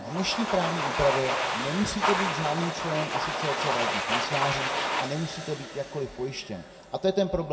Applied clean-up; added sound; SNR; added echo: none; Domestic sounds, home sounds; 0 dB; reverberation time 1.5 s.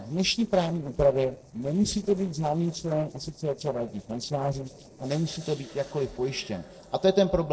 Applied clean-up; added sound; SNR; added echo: neural separator model SepFormer DNS4.